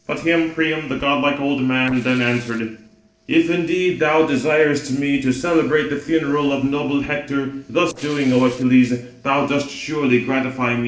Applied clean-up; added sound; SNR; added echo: neural separator model SepFormer DNS4.